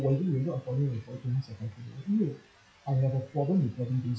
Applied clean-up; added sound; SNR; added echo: classical method WPE with log-MMSE.